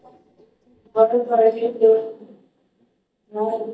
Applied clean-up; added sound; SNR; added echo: neural mask model DeepFilterNet 3.